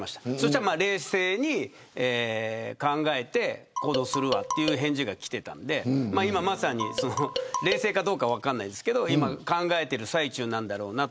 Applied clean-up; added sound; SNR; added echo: none; Marimba, xylophone; 5 dB; none.